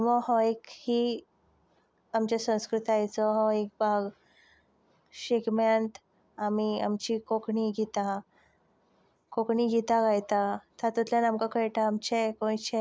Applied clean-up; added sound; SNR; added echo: none; none; none; none.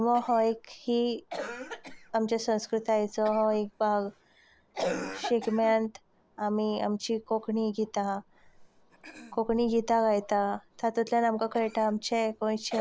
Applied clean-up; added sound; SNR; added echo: none; Cough; 14 dB; none.